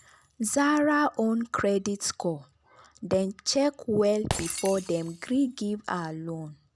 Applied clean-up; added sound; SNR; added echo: none; Shatter; 15 dB; none.